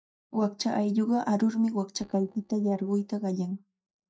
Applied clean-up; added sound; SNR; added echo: neural mask model DeepFilterNet 3.